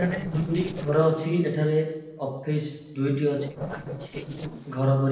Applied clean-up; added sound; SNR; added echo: neural separator model SepFormer DNS4.